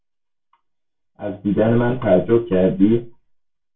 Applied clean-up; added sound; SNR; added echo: none; none; none; reverberation time 0.2 s.